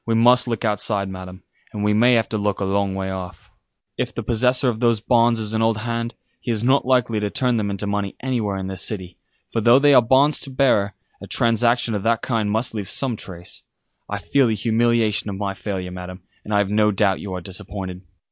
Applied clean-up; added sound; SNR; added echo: none; none; none; none.